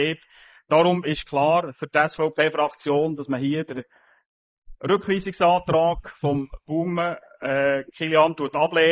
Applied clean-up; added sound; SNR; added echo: neural mask model Resemble Enhance denoiser.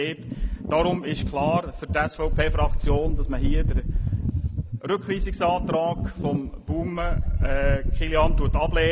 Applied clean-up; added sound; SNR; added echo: none; Wind; -3 dB; none.